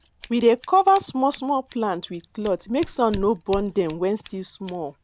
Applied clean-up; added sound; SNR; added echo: none; Scissors; 14 dB; none.